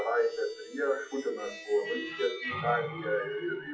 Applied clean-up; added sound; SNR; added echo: classical method WPE with log-MMSE.